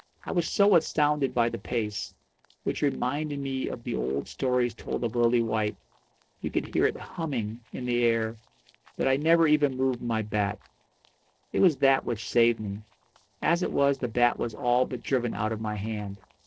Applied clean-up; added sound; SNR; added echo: neural separator model SepFormer DNS4.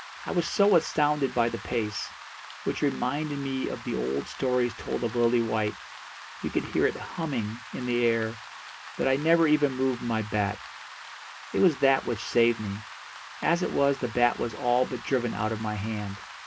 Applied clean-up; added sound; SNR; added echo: none; Rain; 15 dB; reverberation time 0.3 s.